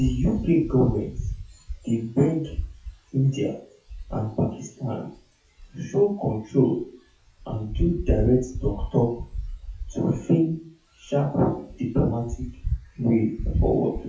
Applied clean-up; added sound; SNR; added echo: classical method WPE with log-MMSE.